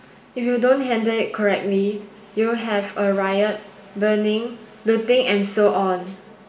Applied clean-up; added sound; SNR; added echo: none; none; none; reverberation time 2.5 s.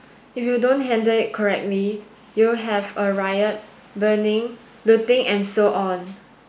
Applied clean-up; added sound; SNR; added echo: none; none; none; none.